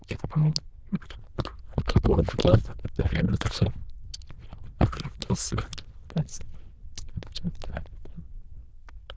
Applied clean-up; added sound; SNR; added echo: neural diffusion model UNIVERSE++.